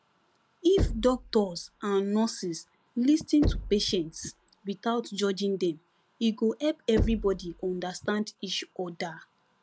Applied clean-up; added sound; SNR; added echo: none; Knock; 7 dB; none.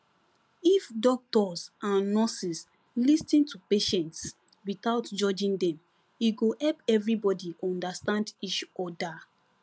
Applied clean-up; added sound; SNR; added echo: none; none; none; none.